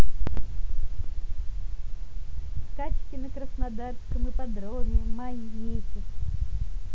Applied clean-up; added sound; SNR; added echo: none; none; none; none.